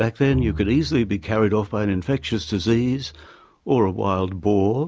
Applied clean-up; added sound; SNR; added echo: none; Bowed string instrument; 13 dB; none.